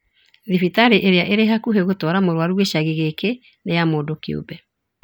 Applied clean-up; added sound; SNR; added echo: none; none; none; none.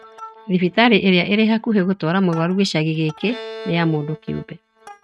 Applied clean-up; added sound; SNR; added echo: neural mask model RNNoise.